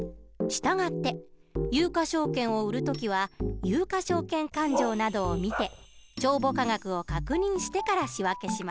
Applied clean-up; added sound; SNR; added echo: none; Bark; 6 dB; none.